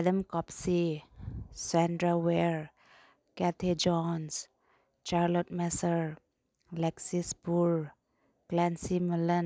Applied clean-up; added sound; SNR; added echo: none; none; none; none.